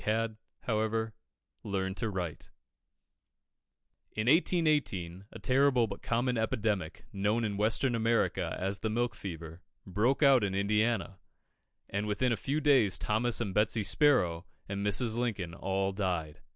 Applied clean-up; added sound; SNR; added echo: none; none; none; none.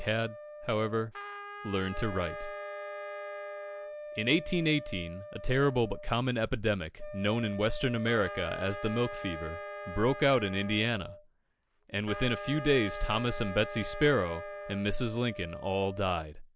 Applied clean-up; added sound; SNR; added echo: none; Wind instrument, woodwind instrument + Trumpet; 11 dB; none.